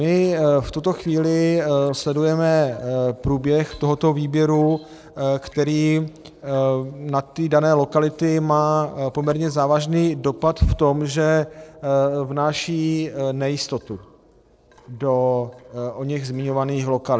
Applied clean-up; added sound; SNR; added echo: neural separator model SepFormer DNS4.